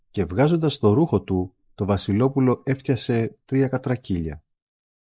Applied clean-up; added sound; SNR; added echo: neural mask model Resemble Enhance denoiser.